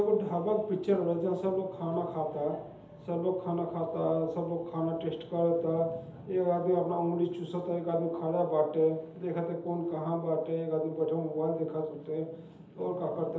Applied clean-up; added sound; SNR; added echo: none; none; none; reverberation time 0.8 s.